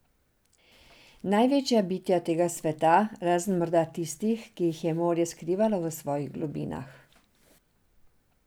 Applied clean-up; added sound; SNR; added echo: none; none; none; none.